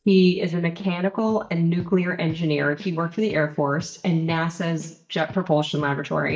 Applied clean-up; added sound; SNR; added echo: neural mask model DeepFilterNet 3.